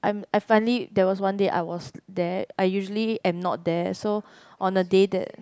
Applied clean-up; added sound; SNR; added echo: none; none; none; none.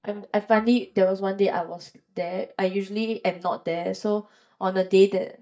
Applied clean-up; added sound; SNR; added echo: neural mask model DeepFilterNet 3.